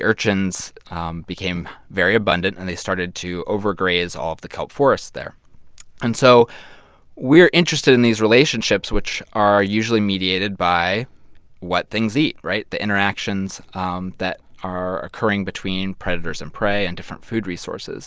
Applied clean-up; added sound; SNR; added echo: none; none; none; none.